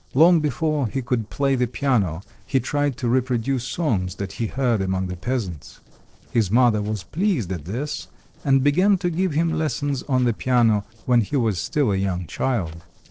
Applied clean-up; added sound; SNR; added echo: neural separator model SepFormer DNS4.